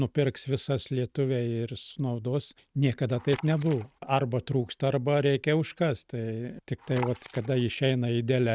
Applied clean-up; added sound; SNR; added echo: neural mask model RNNoise.